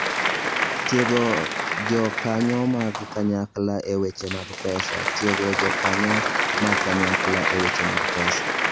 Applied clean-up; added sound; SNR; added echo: none; Applause; -1 dB; none.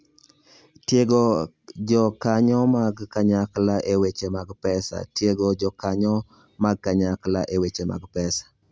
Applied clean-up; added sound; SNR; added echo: none; none; none; none.